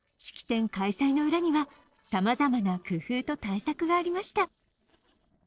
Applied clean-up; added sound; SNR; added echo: neural separator model SepFormer DNS4.